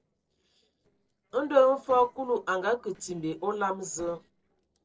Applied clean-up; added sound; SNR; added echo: neural separator model SepFormer DNS4.